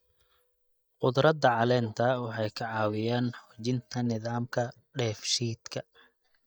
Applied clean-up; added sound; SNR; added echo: neural mask model DeepFilterNet 3.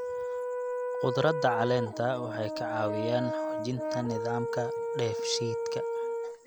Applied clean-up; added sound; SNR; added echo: none; Brass instrument; 0 dB; none.